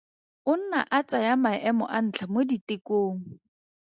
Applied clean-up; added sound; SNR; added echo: none; none; none; none.